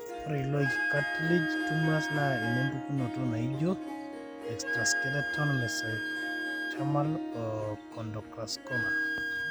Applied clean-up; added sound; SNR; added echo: none; Wind instrument, woodwind instrument + Harp; 0 dB; none.